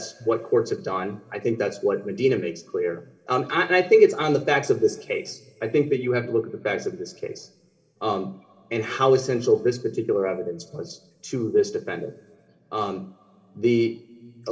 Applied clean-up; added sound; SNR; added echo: none; none; none; reverberation time 2.6 s.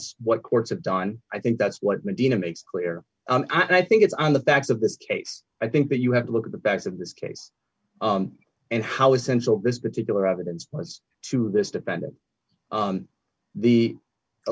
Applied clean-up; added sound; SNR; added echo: none; none; none; none.